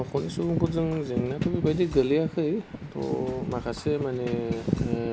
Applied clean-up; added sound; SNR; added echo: none; Drum kit; 18 dB; none.